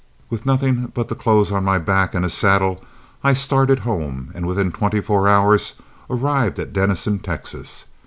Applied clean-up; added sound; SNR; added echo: none; none; none; none.